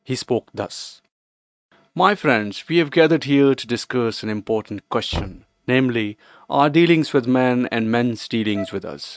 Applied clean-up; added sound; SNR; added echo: neural mask model RNNoise.